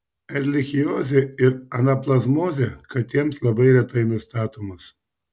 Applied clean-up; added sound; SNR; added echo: none; none; none; none.